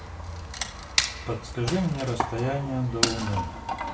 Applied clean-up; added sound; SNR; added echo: none; Wood; 2 dB; none.